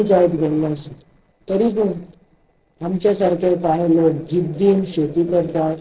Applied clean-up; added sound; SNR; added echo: neural separator model SepFormer DNS4.